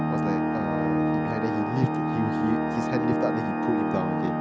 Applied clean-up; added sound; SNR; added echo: none; Organ; -5 dB; none.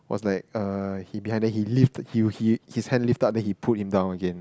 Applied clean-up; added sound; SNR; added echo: none; none; none; none.